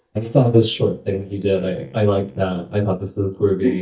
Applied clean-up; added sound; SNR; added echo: neural mask model DeepFilterNet 3.